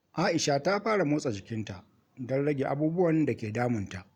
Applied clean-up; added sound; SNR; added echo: none; none; none; none.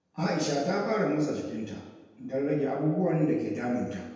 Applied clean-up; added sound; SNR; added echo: none; none; none; reverberation time 1.1 s.